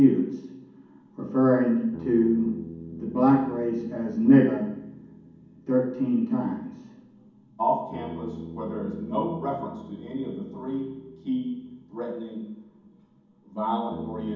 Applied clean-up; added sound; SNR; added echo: none; Bass guitar; 17 dB; reverberation time 1.2 s.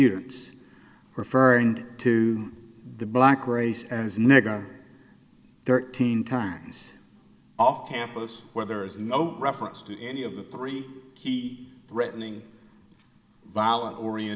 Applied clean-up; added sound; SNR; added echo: none; none; none; none.